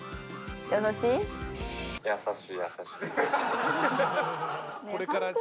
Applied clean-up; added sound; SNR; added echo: none; Alarm; 18 dB; none.